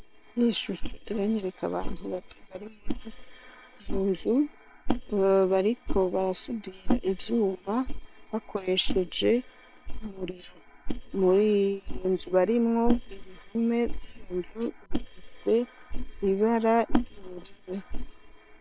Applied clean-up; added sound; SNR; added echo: neural separator model SepFormer WHAM!.